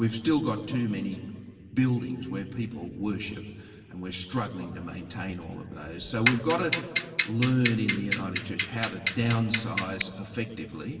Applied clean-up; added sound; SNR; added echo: none; Clock; 2 dB; reverberation time 2.3 s.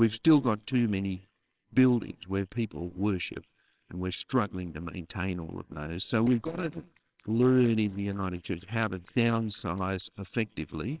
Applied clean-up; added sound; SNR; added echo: neural separator model SepFormer WHAMR!.